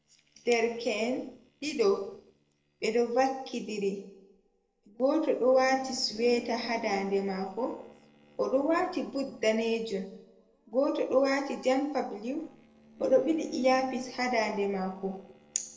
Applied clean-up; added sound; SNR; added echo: neural separator model SepFormer DNS4.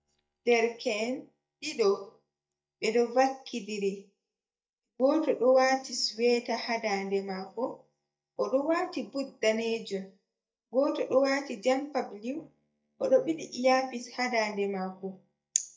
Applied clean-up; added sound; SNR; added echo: neural mask model DeepFilterNet 3.